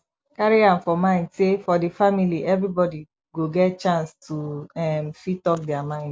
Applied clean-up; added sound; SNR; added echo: none; none; none; none.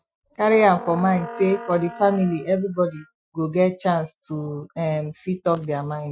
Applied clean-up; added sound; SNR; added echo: classical method Wiener filter.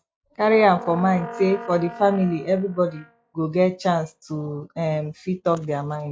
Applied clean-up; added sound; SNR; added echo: classical method log-MMSE.